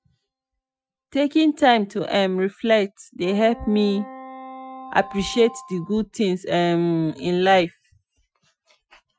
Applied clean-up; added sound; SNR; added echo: classical method Wiener filter.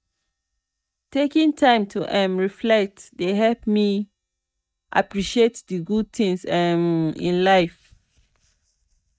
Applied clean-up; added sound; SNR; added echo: neural mask model DeepFilterNet 3.